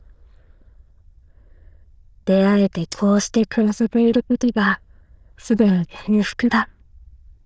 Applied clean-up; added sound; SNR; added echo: neural diffusion model UNIVERSE++.